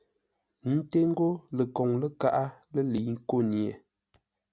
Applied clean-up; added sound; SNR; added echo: none; none; none; none.